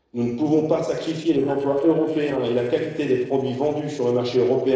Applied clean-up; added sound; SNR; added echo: neural separator model SepFormer DNS4.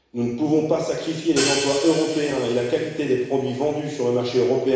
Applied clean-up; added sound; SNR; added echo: none; Hi-hat; 10 dB; reverberation time 1.0 s.